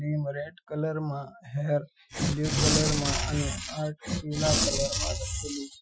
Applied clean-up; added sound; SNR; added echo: classical method Wiener filter.